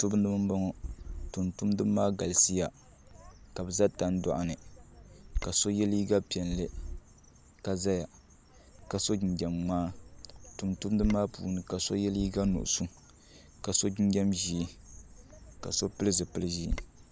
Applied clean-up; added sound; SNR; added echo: none; Bird vocalization, bird call, bird song; 12 dB; none.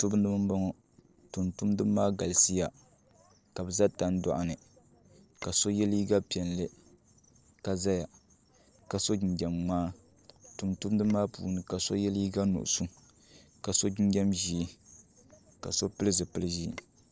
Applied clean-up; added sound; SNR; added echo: neural separator model SepFormer DNS4.